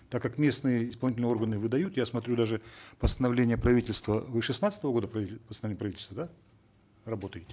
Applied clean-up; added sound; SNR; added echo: none; none; none; none.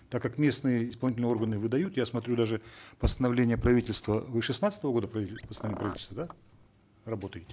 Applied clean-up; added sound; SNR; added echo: none; Car; 14 dB; none.